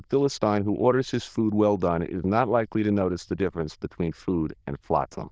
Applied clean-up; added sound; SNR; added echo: neural diffusion model UNIVERSE++.